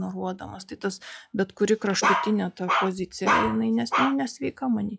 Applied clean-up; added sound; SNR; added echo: classical method log-MMSE.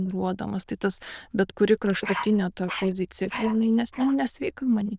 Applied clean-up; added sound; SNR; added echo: neural diffusion model UNIVERSE++.